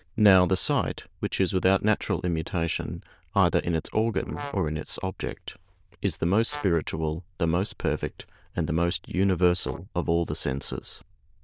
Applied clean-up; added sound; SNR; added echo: neural diffusion model UNIVERSE++.